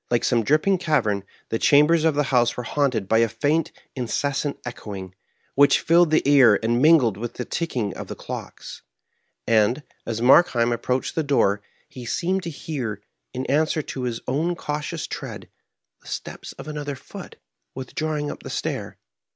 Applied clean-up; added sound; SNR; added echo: none; none; none; none.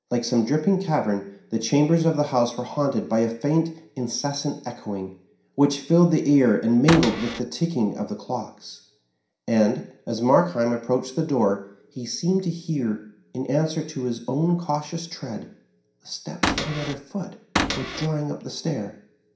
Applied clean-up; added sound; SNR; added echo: none; Cupboard open or close / Door; 3 dB; reverberation time 0.5 s.